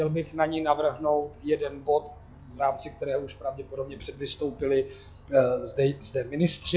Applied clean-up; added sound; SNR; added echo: classical method log-MMSE.